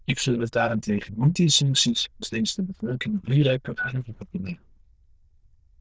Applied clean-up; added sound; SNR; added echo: neural diffusion model UNIVERSE++.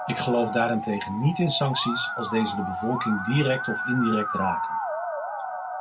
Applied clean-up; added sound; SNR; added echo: none; Musical instrument; 4 dB; none.